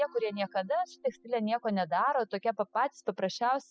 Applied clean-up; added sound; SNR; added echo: classical method spectral subtraction.